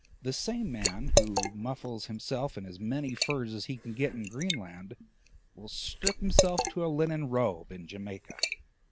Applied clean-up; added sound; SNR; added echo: none; Liquid; 0 dB; none.